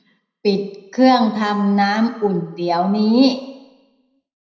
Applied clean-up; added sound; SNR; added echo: none; none; none; reverberation time 0.8 s.